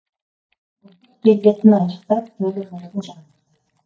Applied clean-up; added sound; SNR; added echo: neural mask model DeepFilterNet 3.